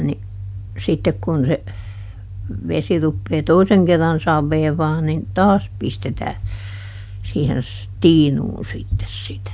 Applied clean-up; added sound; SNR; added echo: none; none; none; none.